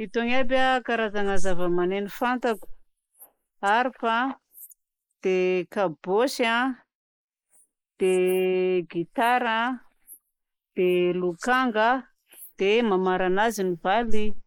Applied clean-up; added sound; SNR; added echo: neural mask model Resemble Enhance denoiser.